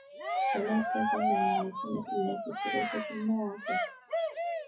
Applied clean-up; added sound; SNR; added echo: classical method WPE with log-MMSE.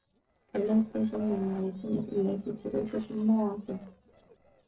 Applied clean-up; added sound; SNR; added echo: neural separator model SepFormer DNS4.